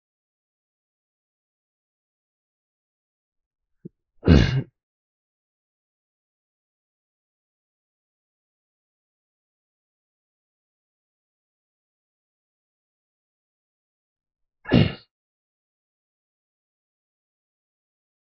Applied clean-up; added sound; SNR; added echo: neural mask model Resemble Enhance denoiser.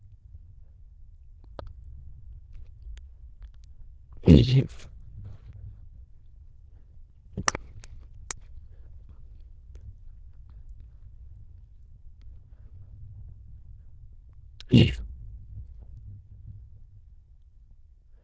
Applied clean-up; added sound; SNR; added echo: neural diffusion model UNIVERSE++.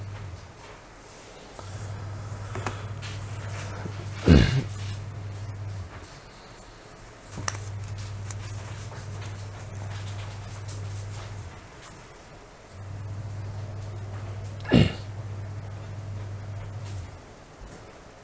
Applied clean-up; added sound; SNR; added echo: none; none; none; none.